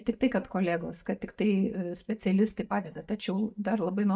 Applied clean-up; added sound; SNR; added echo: neural mask model DeepFilterNet 3.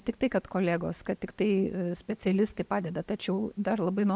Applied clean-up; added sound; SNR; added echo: none; none; none; none.